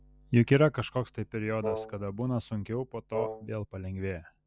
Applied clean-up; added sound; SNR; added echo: none; Wind instrument, woodwind instrument; 5 dB; none.